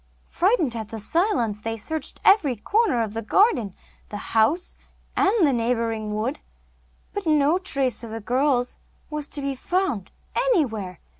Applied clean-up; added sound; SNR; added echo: none; none; none; none.